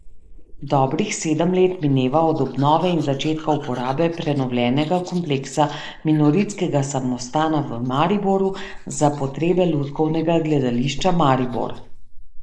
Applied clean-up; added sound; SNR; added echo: neural mask model Resemble Enhance denoiser.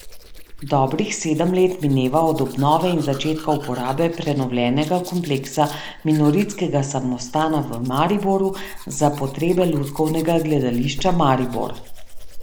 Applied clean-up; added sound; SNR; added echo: none; Domestic sounds, home sounds; 13 dB; none.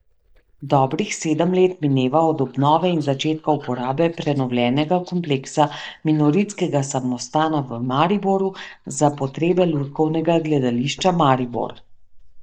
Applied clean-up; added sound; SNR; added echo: neural mask model DeepFilterNet 3.